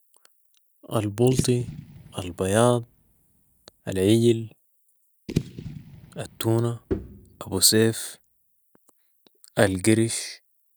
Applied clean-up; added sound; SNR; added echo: none; Fireworks / Boom + Bowed string instrument; 11 dB; none.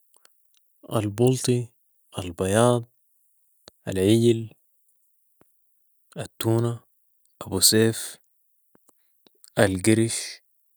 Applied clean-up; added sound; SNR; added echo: none; none; none; none.